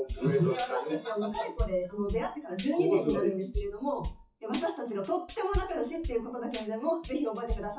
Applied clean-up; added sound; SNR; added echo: classical method WPE with log-MMSE.